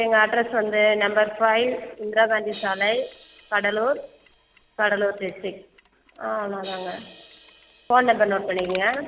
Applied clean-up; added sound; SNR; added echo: none; Crash cymbal + Mechanisms; 20 dB; none.